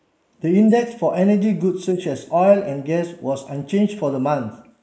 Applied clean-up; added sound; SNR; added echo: neural mask model Resemble Enhance denoiser.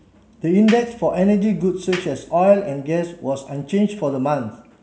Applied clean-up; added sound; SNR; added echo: none; Clapping; 17 dB; none.